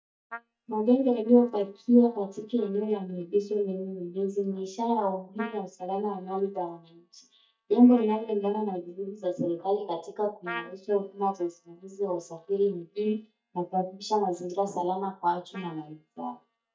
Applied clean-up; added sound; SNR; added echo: neural mask model DeepFilterNet 3.